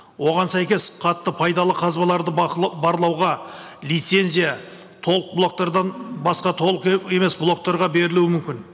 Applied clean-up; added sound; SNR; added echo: none; none; none; none.